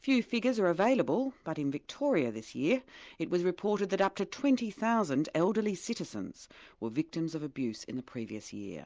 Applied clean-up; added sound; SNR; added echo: none; none; none; none.